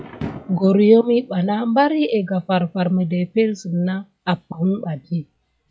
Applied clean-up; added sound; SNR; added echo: classical method log-MMSE.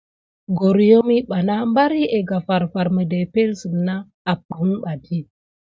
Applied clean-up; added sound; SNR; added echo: none; none; none; none.